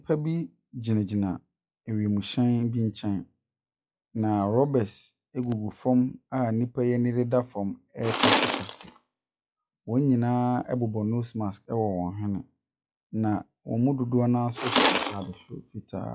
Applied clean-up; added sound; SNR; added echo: classical method log-MMSE.